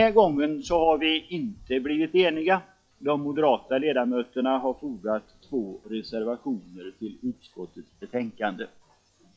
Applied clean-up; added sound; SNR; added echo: classical method log-MMSE.